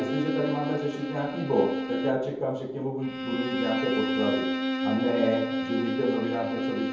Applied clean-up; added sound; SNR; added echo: none; Bowed string instrument; 2 dB; reverberation time 0.7 s.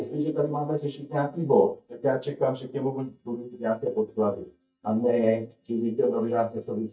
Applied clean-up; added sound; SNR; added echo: neural mask model DeepFilterNet 3.